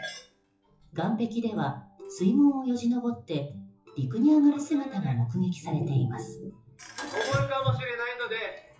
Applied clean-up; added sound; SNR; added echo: classical method WPE with log-MMSE.